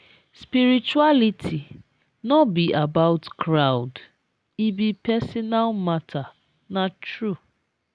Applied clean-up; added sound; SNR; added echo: none; none; none; none.